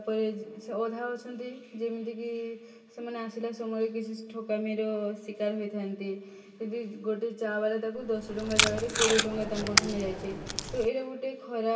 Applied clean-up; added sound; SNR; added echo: none; Packing tape, duct tape; -2 dB; reverberation time 0.2 s.